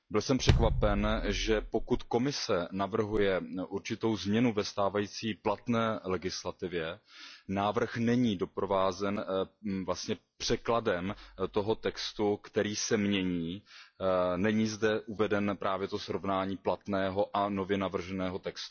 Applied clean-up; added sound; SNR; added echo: classical method log-MMSE.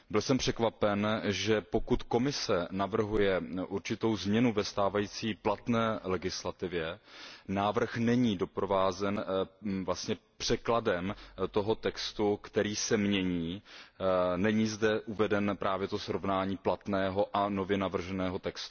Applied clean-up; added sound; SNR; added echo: none; none; none; none.